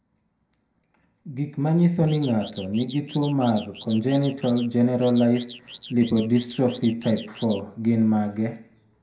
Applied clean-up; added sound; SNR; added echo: none; Alarm / Car; 19 dB; reverberation time 0.4 s.